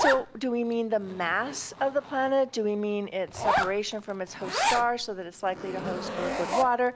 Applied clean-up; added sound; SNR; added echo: none; Zipper (clothing); 4 dB; none.